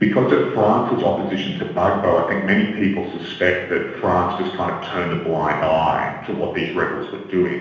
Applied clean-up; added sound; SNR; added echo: none; none; none; reverberation time 1.1 s.